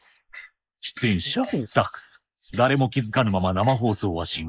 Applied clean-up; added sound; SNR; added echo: neural mask model Resemble Enhance denoiser.